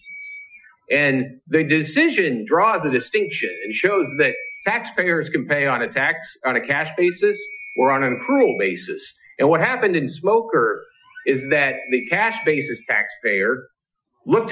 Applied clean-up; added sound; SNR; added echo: classical method Wiener filter.